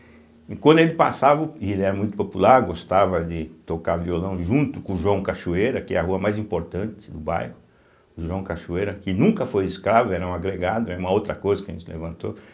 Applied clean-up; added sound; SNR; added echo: none; none; none; none.